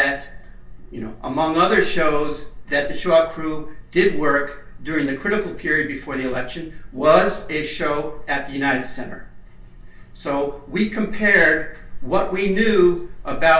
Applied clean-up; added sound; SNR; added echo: none; none; none; reverberation time 0.3 s.